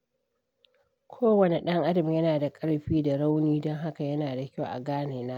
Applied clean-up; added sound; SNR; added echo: none; none; none; none.